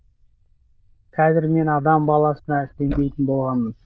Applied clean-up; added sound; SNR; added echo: neural diffusion model UNIVERSE++.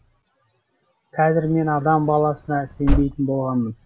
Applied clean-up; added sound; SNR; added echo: none; Slam / Car; 7 dB; none.